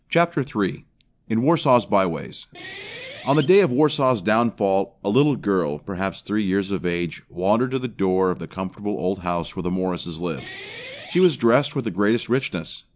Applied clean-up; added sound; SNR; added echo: none; Guitar; 18 dB; none.